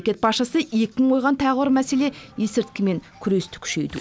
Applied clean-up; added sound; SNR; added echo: none; none; none; none.